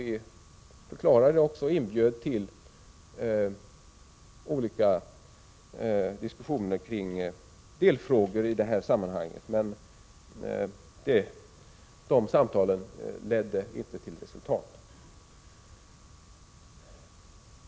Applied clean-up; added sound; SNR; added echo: none; none; none; none.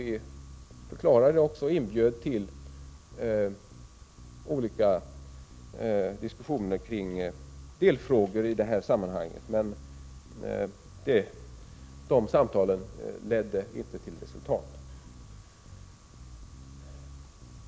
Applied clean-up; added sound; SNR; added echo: none; Bass guitar; 18 dB; none.